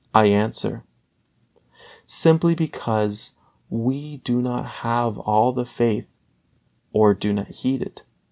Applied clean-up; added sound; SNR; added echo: none; none; none; none.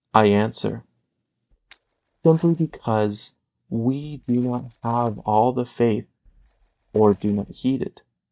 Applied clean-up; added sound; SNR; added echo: neural mask model DeepFilterNet 3.